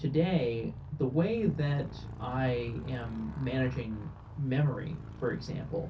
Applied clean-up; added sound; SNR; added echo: none; Motorcycle; 12 dB; reverberation time 0.3 s.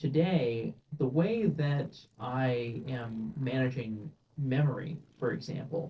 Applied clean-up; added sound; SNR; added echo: neural separator model SepFormer DNS4.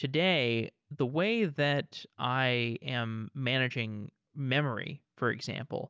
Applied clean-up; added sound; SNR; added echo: none; none; none; none.